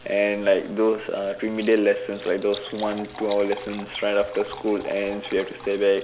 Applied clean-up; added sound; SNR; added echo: none; Liquid; 18 dB; none.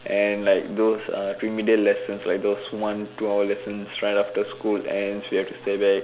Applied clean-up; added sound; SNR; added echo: none; none; none; none.